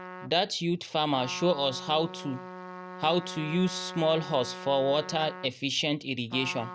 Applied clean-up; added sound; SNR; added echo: none; Trumpet; 13 dB; none.